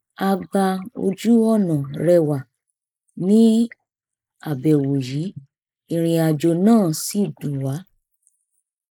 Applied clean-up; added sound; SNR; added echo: neural mask model Resemble Enhance denoiser.